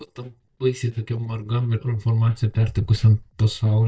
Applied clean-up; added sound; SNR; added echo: neural mask model DeepFilterNet 3.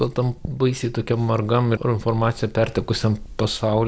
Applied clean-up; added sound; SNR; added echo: none; none; none; none.